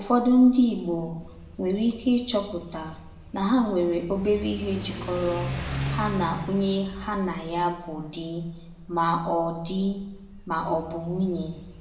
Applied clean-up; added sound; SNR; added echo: none; Accelerating, revving, vroom / Car; 12 dB; reverberation time 0.9 s.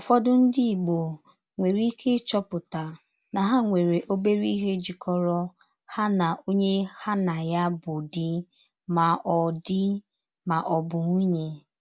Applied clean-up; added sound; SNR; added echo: none; none; none; none.